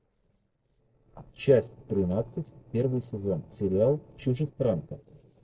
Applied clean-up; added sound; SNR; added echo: neural separator model SepFormer DNS4.